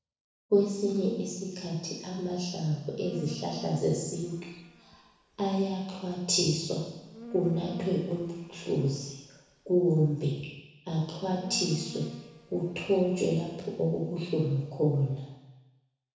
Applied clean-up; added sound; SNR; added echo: none; Insect; 17 dB; reverberation time 1.0 s.